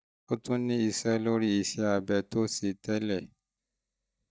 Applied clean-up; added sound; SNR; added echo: neural mask model DeepFilterNet 3.